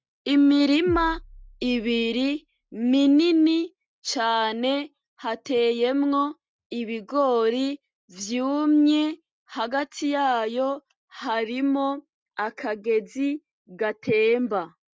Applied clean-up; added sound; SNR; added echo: neural mask model RNNoise.